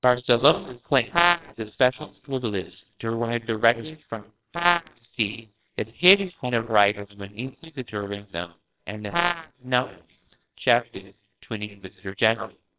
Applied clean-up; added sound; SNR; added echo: neural separator model SepFormer WHAMR!.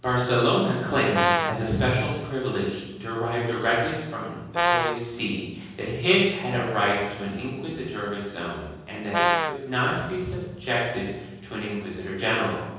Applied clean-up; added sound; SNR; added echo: none; Brass instrument; -1 dB; reverberation time 1.3 s.